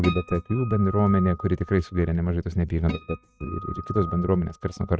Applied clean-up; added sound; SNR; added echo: neural mask model RNNoise.